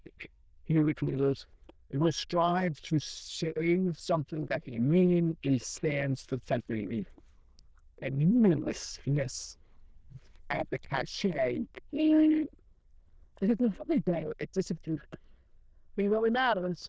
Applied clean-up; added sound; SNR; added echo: neural diffusion model UNIVERSE++.